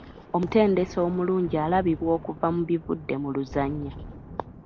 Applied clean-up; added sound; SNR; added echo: none; Thunder; 15 dB; none.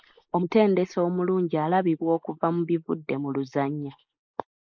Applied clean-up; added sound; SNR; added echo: neural mask model Resemble Enhance denoiser.